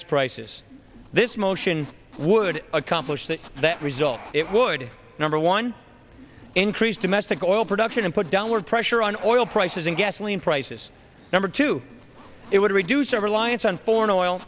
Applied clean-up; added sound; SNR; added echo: none; Squeak; 20 dB; none.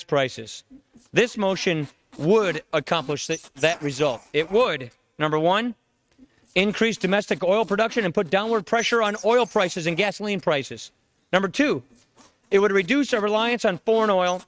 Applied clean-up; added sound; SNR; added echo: neural mask model RNNoise.